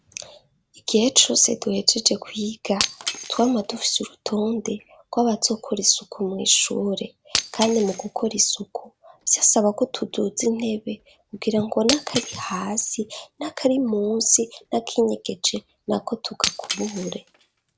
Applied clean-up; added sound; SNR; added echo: none; Shatter; 12 dB; none.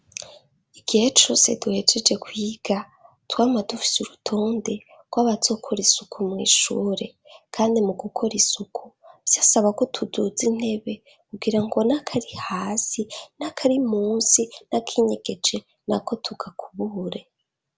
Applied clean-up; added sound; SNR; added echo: none; none; none; none.